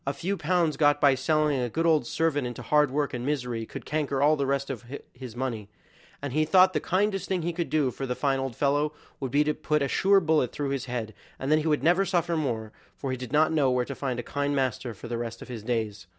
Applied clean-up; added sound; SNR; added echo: none; none; none; none.